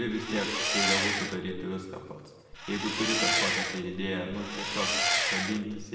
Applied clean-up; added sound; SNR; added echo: none; Engine; -3 dB; reverberation time 1.3 s.